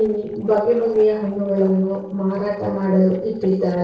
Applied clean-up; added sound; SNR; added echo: neural separator model SepFormer DNS4.